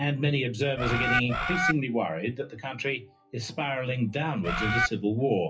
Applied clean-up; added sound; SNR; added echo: classical method WPE with log-MMSE.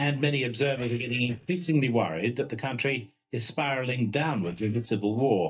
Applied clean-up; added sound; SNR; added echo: neural mask model DeepFilterNet 3.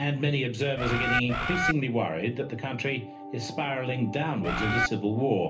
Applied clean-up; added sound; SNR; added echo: none; Bird; -1 dB; reverberation time 0.3 s.